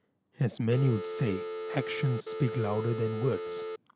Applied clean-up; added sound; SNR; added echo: none; Telephone; 6 dB; none.